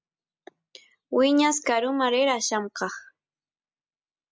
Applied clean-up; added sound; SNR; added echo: none; none; none; none.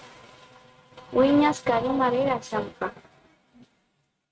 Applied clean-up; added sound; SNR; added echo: neural mask model RNNoise.